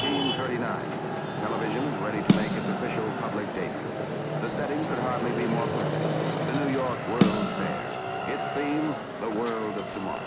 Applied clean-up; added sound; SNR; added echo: none; Traffic noise, roadway noise + Snare drum; -3 dB; none.